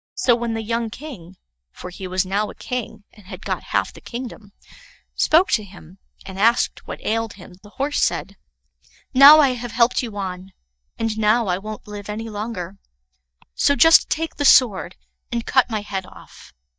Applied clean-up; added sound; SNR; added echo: neural mask model DeepFilterNet 3.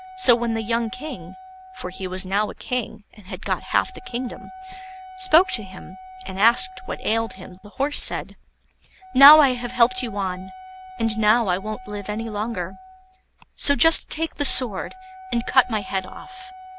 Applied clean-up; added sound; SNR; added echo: none; Wind instrument, woodwind instrument; 18 dB; none.